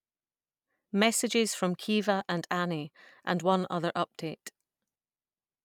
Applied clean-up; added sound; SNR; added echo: none; none; none; none.